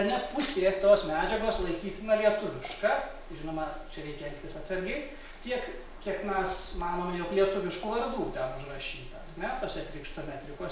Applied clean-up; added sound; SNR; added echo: none; Waves, surf; 17 dB; none.